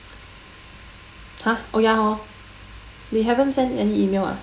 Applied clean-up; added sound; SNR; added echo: none; none; none; none.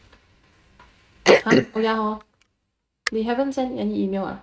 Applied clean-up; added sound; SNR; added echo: neural mask model RNNoise.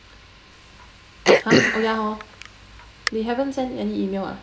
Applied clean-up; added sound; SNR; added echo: none; Cough; -5 dB; none.